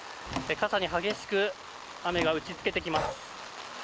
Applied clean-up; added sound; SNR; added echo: none; Breathing + Door; 8 dB; none.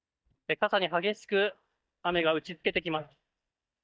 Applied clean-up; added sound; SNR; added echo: neural mask model DeepFilterNet 3.